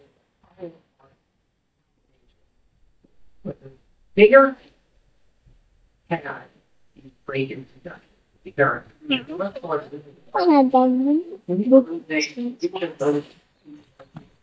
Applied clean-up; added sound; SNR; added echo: neural mask model DeepFilterNet 3.